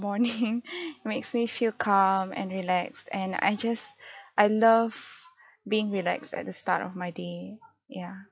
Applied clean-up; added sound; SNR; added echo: none; none; none; none.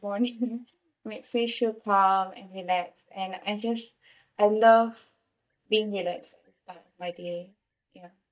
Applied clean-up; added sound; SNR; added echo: neural mask model DeepFilterNet 3.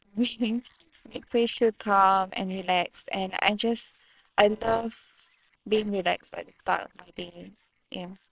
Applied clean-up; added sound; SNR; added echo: neural separator model SepFormer WHAMR!.